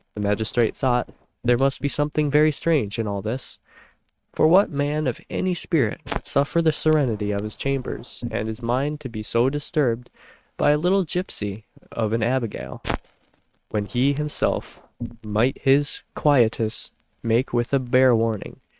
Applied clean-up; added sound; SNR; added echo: neural mask model RNNoise.